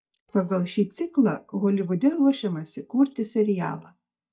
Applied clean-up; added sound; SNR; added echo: neural mask model DeepFilterNet 3.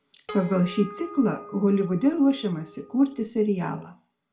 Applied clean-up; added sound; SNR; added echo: none; Harp; 17 dB; reverberation time 0.4 s.